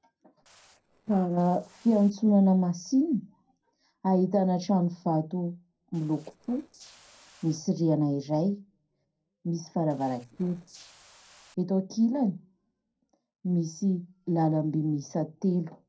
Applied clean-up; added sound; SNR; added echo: neural separator model SepFormer DNS4.